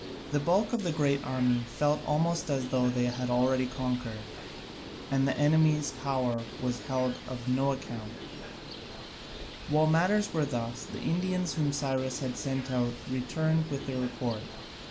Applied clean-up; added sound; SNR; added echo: none; Bird; 12 dB; none.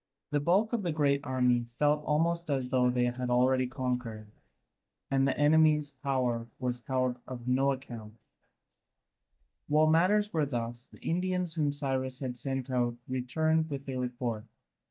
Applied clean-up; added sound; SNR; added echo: neural mask model DeepFilterNet 3.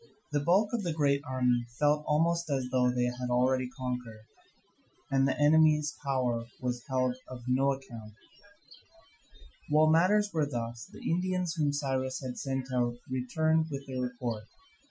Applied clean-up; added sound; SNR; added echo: classical method Wiener filter.